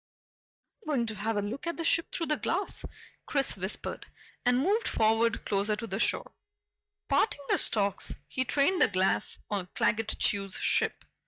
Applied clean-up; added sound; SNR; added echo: neural mask model DeepFilterNet 3.